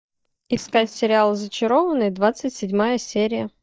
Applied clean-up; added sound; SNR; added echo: neural mask model DeepFilterNet 3.